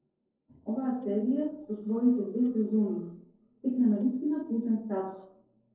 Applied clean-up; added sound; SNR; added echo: neural separator model SepFormer DNS4.